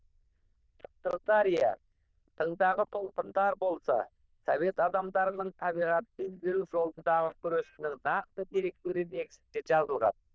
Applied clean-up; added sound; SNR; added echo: neural diffusion model UNIVERSE++.